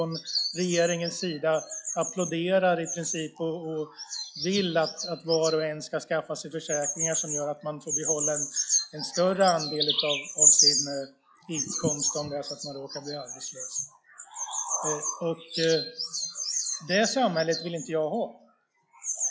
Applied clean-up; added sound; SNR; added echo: classical method log-MMSE.